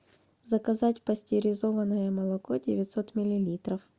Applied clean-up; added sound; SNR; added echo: none; none; none; none.